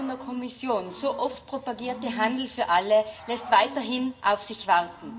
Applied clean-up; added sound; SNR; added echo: none; Cricket / Growling; 16 dB; reverberation time 0.4 s.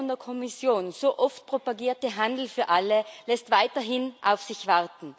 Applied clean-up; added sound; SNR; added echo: none; none; none; none.